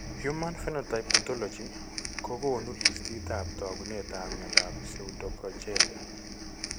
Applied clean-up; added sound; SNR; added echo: none; Crackle; -4 dB; none.